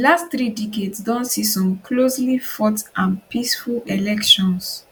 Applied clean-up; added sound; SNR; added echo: none; none; none; none.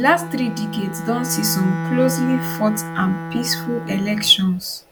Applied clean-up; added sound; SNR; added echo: none; Bowed string instrument; 7 dB; none.